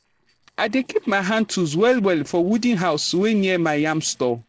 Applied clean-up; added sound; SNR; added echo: neural separator model SepFormer DNS4.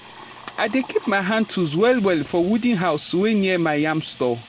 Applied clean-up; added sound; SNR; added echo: none; Sink (filling or washing) / Water tap, faucet + Bicycle bell; 17 dB; none.